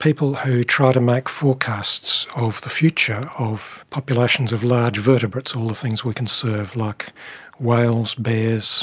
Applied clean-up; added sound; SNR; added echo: none; none; none; none.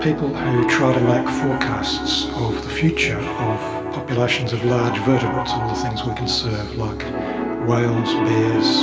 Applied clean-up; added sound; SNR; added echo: none; Piano; 2 dB; reverberation time 2.8 s.